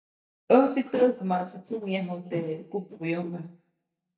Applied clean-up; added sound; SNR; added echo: neural mask model DeepFilterNet 3.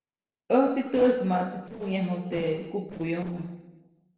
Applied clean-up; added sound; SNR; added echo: neural separator model SepFormer DNS4.